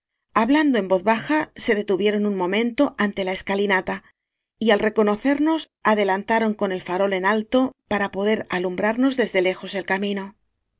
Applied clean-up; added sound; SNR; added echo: none; none; none; none.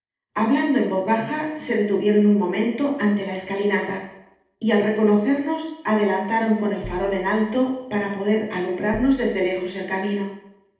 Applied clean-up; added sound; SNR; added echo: neural separator model SepFormer DNS4.